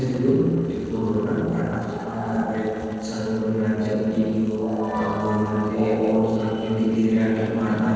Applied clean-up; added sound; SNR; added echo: neural separator model SepFormer DNS4.